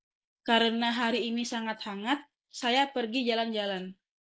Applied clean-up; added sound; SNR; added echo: neural mask model Resemble Enhance denoiser.